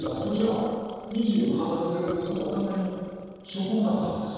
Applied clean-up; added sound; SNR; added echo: neural separator model SepFormer DNS4.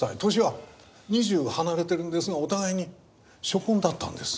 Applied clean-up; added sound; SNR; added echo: none; none; none; none.